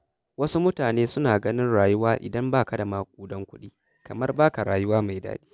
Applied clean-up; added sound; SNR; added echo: none; none; none; none.